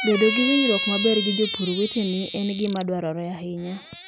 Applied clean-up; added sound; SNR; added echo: none; Squeak; 4 dB; none.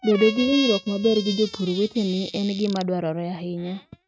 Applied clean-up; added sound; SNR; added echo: neural mask model RNNoise.